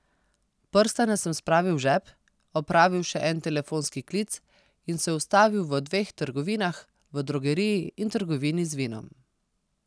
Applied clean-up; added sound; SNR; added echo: none; none; none; none.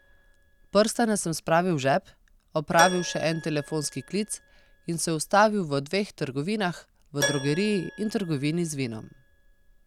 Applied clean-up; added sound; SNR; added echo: none; Keyboard (musical); 12 dB; none.